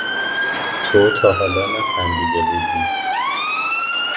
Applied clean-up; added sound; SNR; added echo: none; Motor vehicle (road) / Siren; -1 dB; none.